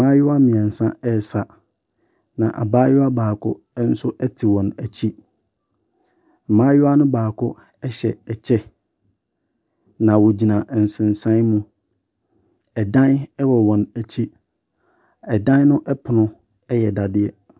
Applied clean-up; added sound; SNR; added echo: none; none; none; none.